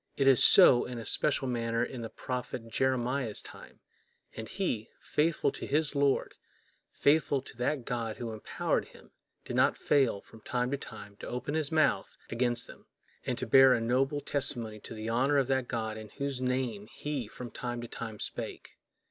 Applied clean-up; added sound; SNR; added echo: none; none; none; none.